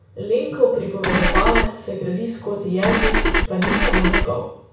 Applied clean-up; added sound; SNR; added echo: none; Engine / Car; -5 dB; reverberation time 0.6 s.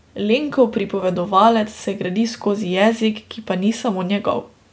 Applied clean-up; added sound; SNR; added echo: none; none; none; none.